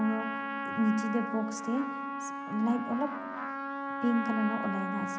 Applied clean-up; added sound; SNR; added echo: none; Trumpet; 4 dB; none.